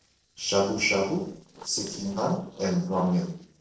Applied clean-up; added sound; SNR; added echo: neural separator model SepFormer DNS4.